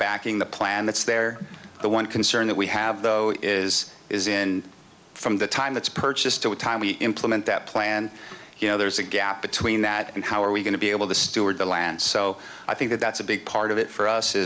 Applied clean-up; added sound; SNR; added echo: none; none; none; none.